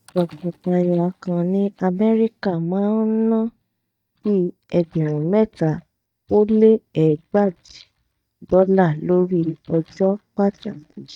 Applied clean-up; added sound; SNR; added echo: neural mask model DeepFilterNet 3.